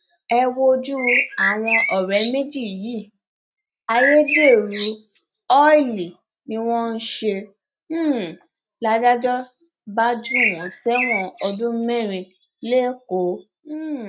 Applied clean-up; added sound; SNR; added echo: neural mask model RNNoise.